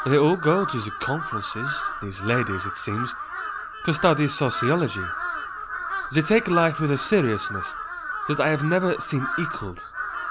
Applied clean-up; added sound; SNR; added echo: none; Crow; 6 dB; none.